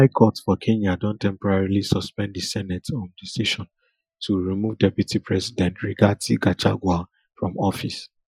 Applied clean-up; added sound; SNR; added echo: classical method Wiener filter.